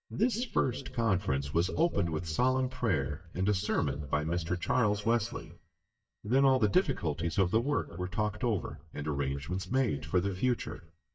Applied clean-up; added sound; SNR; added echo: neural mask model DeepFilterNet 3.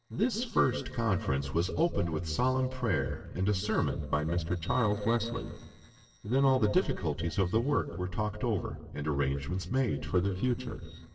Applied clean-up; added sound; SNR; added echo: neural separator model SepFormer DNS4.